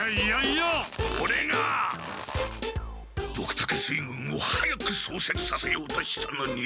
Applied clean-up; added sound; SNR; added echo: none; none; none; none.